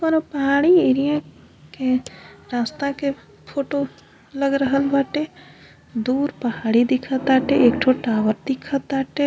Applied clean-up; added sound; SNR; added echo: none; none; none; none.